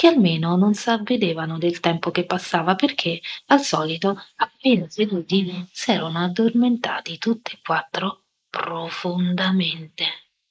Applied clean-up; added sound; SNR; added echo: neural mask model Resemble Enhance denoiser.